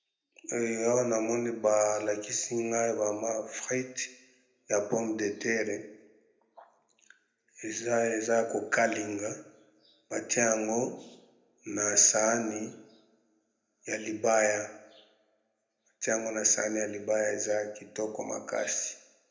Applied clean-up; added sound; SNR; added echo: none; none; none; reverberation time 0.7 s.